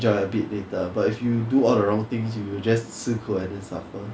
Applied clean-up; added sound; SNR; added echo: none; none; none; none.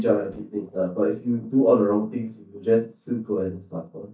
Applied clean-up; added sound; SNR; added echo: neural mask model DeepFilterNet 3.